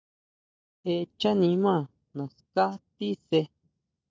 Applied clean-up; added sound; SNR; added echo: neural mask model DeepFilterNet 3.